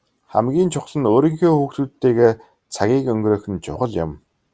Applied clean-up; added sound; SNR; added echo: none; none; none; none.